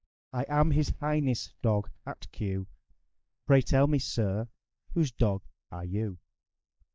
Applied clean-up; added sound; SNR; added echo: neural mask model DeepFilterNet 3.